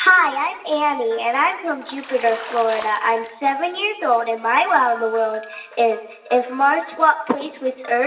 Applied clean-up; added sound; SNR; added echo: none; Bathtub (filling or washing); 16 dB; reverberation time 1.1 s.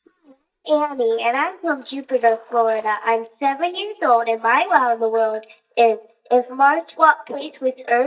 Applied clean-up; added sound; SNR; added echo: neural mask model DeepFilterNet 3.